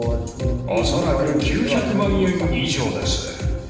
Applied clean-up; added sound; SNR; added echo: none; none; none; reverberation time 0.9 s.